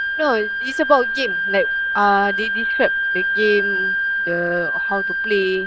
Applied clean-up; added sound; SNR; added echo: neural diffusion model UNIVERSE++.